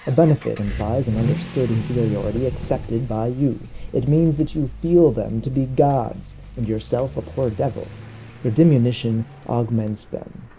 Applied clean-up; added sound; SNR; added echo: none; Accelerating, revving, vroom / Vehicle; 11 dB; none.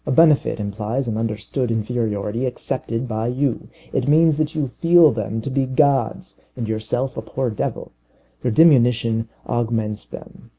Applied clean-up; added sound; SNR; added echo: none; none; none; none.